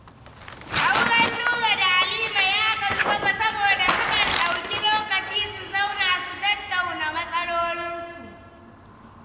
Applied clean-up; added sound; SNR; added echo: none; Tearing; 7 dB; reverberation time 2.4 s.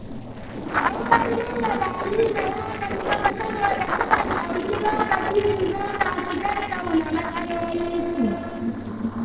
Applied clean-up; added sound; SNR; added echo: neural separator model SepFormer DNS4.